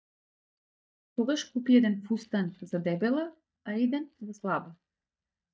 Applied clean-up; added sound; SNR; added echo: neural mask model DeepFilterNet 3.